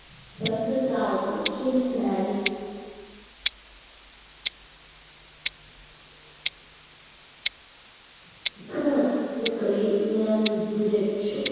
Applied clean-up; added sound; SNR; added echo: none; Tick-tock; 10 dB; reverberation time 2.0 s.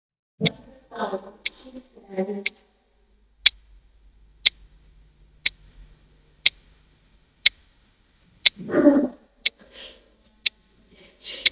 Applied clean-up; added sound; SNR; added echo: neural mask model DeepFilterNet 3.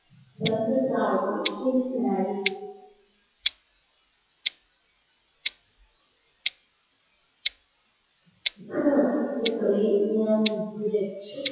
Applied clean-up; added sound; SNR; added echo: classical method WPE with log-MMSE.